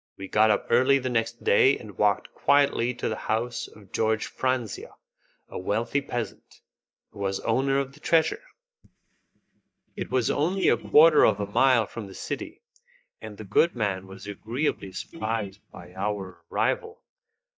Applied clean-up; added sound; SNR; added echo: neural mask model DeepFilterNet 3.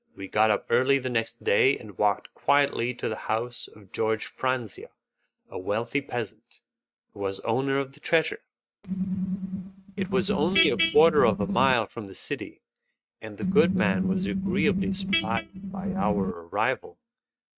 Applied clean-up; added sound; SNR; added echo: neural mask model RNNoise.